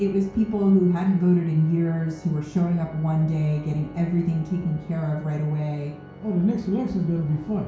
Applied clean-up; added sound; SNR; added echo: none; Organ; 19 dB; reverberation time 0.6 s.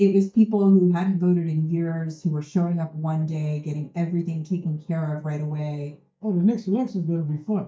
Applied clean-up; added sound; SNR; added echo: neural mask model DeepFilterNet 3.